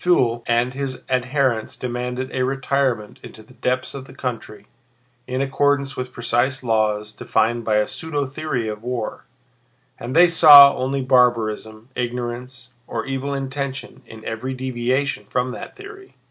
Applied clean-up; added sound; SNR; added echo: none; none; none; none.